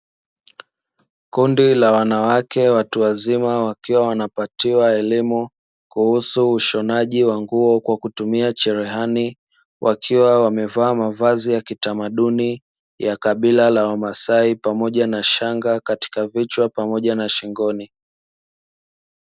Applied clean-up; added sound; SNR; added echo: none; none; none; none.